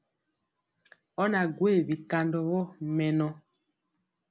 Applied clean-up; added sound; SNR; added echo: none; none; none; none.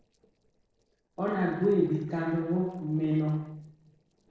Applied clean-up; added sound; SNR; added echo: neural separator model SepFormer DNS4.